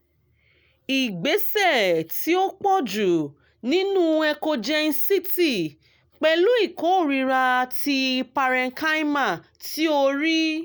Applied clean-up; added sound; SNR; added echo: none; none; none; none.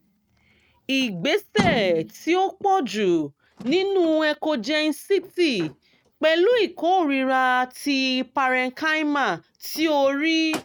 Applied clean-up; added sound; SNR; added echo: neural mask model RNNoise.